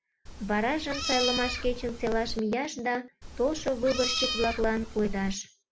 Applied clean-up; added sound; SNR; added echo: none; Meow; 4 dB; none.